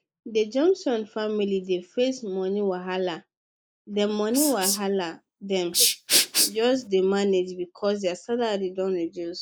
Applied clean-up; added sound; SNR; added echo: neural mask model Resemble Enhance denoiser.